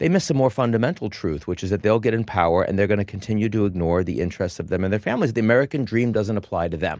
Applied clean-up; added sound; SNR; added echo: none; none; none; none.